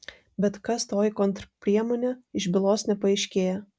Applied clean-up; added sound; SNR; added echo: none; none; none; none.